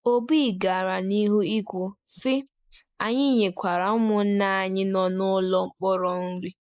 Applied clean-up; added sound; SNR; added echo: neural mask model Resemble Enhance denoiser.